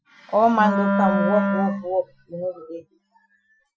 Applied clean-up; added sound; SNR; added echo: classical method Wiener filter.